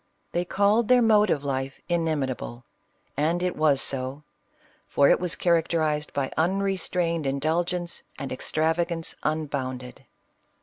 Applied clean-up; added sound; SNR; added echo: none; none; none; none.